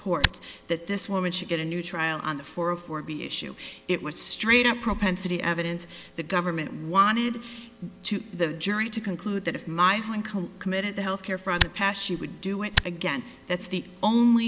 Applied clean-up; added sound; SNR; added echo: none; Tick; 1 dB; none.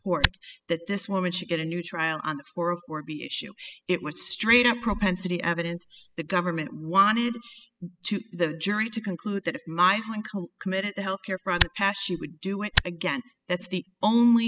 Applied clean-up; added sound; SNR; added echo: classical method spectral subtraction.